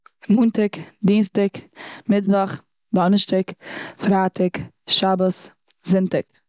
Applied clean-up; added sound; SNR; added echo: none; none; none; none.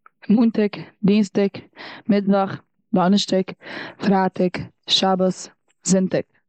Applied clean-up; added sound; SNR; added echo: neural mask model Resemble Enhance denoiser.